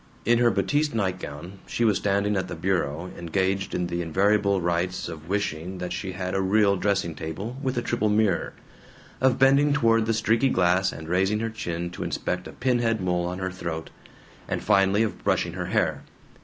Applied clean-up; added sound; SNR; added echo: none; none; none; none.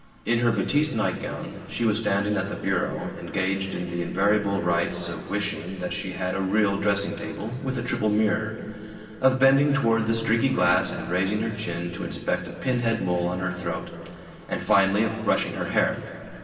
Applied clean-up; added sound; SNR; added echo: none; none; none; reverberation time 2.8 s.